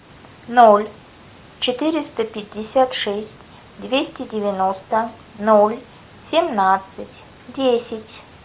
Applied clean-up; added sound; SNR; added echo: none; none; none; none.